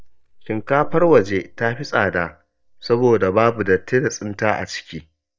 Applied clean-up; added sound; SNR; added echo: neural mask model DeepFilterNet 3.